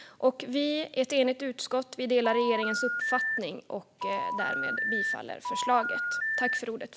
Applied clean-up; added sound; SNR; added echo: none; Telephone; 1 dB; none.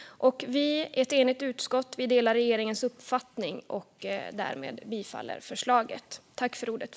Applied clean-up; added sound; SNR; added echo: neural mask model Resemble Enhance denoiser.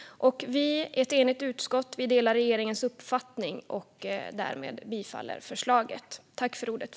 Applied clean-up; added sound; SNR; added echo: none; none; none; none.